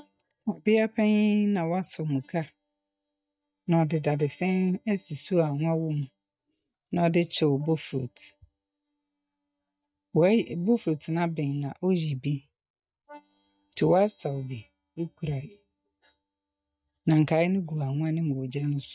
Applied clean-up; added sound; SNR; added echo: neural mask model DeepFilterNet 3.